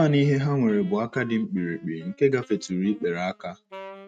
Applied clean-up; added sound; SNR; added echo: neural mask model RNNoise.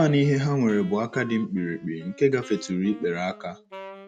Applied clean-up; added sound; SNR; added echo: none; Wind instrument, woodwind instrument; 20 dB; none.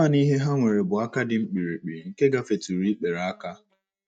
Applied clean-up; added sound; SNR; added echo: neural mask model DeepFilterNet 3.